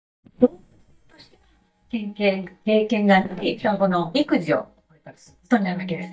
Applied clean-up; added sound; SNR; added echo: neural mask model DeepFilterNet 3.